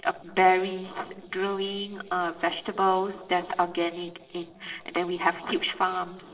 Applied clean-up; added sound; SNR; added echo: neural separator model SepFormer DNS4.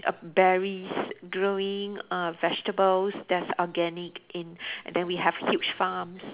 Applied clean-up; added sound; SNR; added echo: none; none; none; none.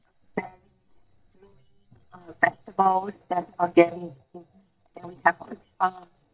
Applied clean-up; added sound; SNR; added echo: neural mask model DeepFilterNet 3.